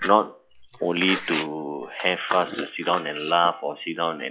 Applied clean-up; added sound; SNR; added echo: classical method log-MMSE.